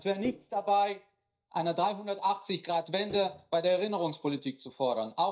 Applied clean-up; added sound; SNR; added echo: neural mask model DeepFilterNet 3.